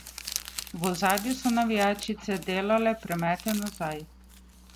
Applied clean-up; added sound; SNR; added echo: none; Crumpling, crinkling; 12 dB; none.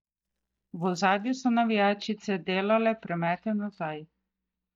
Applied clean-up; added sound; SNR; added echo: neural mask model DeepFilterNet 3.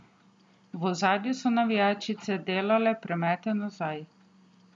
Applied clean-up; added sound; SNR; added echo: none; none; none; none.